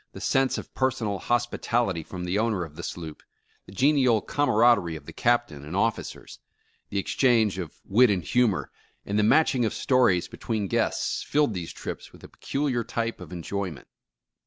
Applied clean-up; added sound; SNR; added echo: none; none; none; none.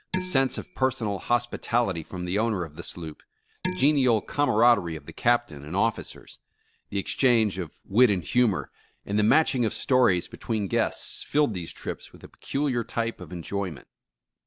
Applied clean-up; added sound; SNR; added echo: none; Dishes, pots, and pans; 12 dB; none.